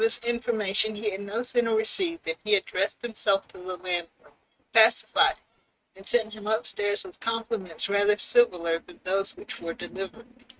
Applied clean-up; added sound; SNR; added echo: neural mask model RNNoise.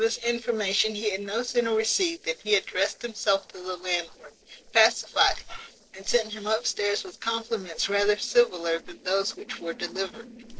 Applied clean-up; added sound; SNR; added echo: neural separator model SepFormer DNS4.